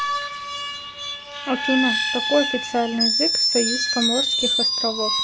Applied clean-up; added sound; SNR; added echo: none; Screech; -2 dB; none.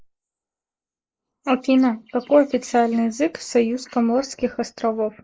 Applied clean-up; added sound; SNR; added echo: neural mask model Resemble Enhance denoiser.